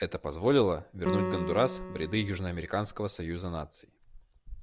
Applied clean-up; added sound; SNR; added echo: none; Piano; 6 dB; none.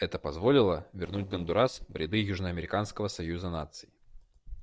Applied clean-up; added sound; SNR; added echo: neural separator model SepFormer DNS4.